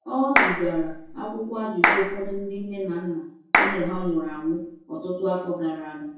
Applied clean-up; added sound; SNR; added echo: none; Clapping; -2 dB; reverberation time 0.6 s.